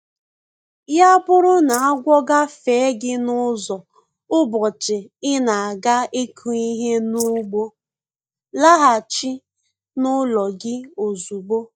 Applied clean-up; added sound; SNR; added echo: neural mask model DeepFilterNet 3.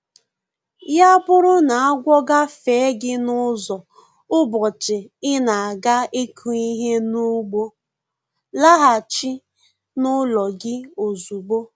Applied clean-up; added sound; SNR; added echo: none; none; none; none.